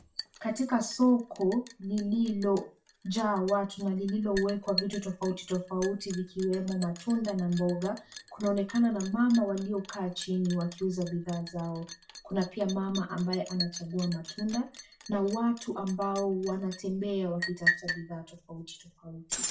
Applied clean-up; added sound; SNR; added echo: none; Liquid; 11 dB; reverberation time 0.3 s.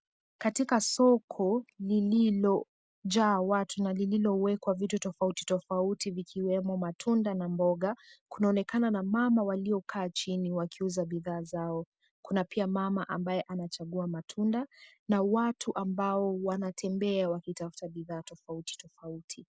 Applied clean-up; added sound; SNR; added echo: none; none; none; none.